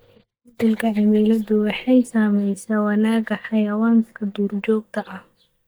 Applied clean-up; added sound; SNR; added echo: neural mask model DeepFilterNet 3.